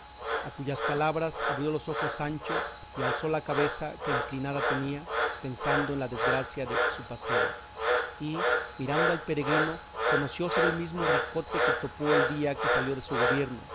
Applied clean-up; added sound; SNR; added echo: none; Frog; -3 dB; none.